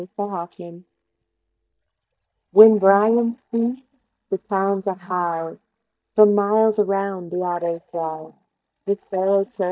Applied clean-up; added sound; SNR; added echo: neural mask model DeepFilterNet 3.